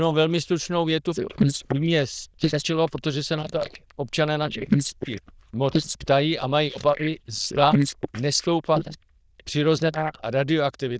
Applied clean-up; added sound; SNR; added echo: neural diffusion model UNIVERSE++.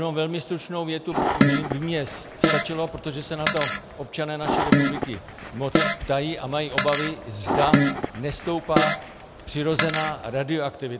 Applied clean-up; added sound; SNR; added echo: none; Fart; -4 dB; none.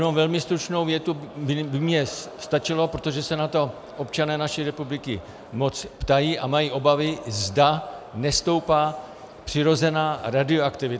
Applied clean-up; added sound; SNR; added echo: none; none; none; none.